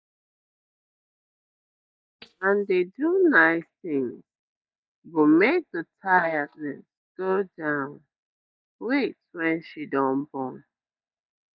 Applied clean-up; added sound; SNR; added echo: neural mask model DeepFilterNet 3.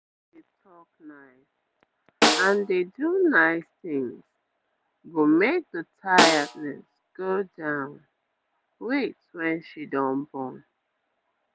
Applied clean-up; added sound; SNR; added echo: none; Snare drum; -1 dB; none.